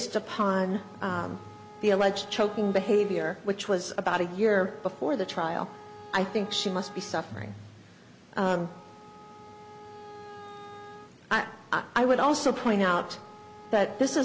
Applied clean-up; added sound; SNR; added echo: none; Wind instrument, woodwind instrument; 20 dB; none.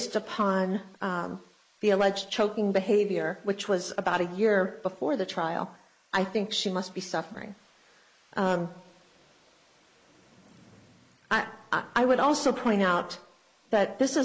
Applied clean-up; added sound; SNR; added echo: neural mask model Resemble Enhance denoiser.